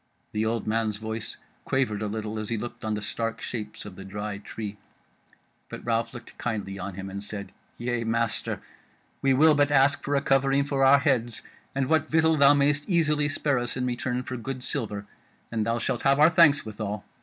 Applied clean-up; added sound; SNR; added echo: none; none; none; none.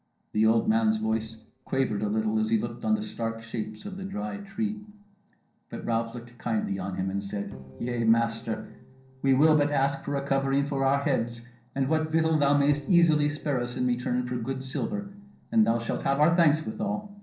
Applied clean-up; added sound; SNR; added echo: neural separator model SepFormer DNS4.